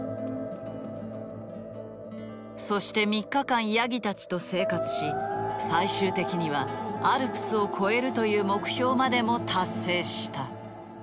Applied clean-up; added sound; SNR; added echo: none; none; none; none.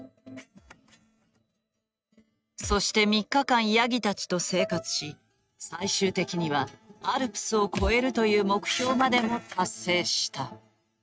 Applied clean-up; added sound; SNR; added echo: neural mask model RNNoise.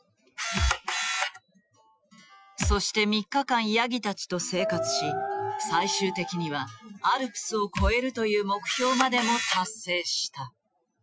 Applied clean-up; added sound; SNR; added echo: classical method Wiener filter.